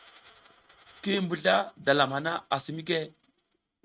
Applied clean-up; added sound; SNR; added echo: neural mask model RNNoise.